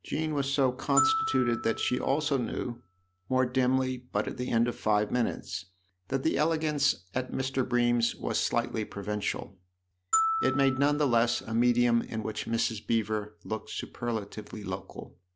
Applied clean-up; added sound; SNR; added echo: none; Glockenspiel; 6 dB; none.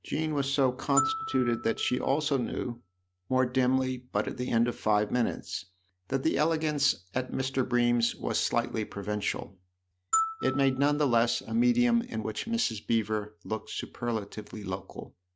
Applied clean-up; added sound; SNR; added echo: neural mask model RNNoise.